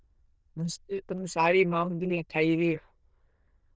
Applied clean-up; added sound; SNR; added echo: neural diffusion model UNIVERSE++.